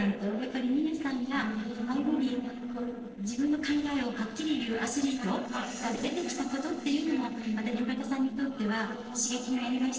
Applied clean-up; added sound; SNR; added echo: neural separator model SepFormer DNS4.